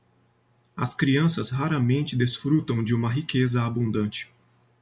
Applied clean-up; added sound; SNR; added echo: none; none; none; none.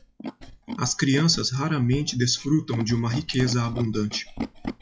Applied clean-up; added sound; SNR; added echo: classical method log-MMSE.